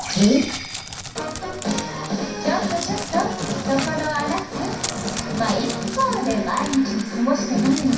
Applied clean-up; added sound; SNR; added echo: none; Crackle; 11 dB; reverberation time 0.6 s.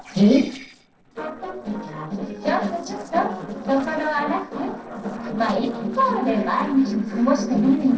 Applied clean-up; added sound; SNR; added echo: neural separator model SepFormer DNS4.